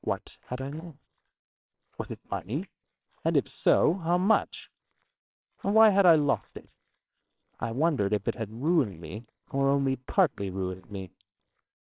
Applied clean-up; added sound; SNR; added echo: neural separator model SepFormer WHAMR!.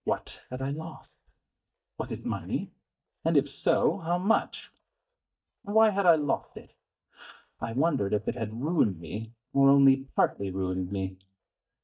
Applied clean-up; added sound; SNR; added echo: neural mask model DeepFilterNet 3.